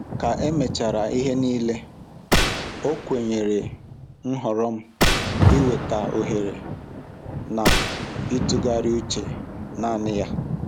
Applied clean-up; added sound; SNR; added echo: none; Gunshot, gunfire + Rain; 0 dB; none.